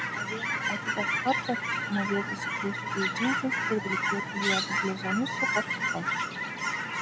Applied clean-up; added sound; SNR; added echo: none; Chirp, tweet / Fowl; -3 dB; none.